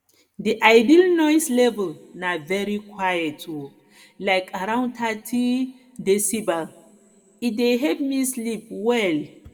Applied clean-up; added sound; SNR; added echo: none; none; none; reverberation time 1.3 s.